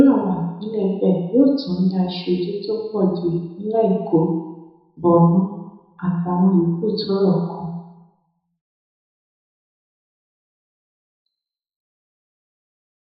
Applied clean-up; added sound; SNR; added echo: none; none; none; reverberation time 1.0 s.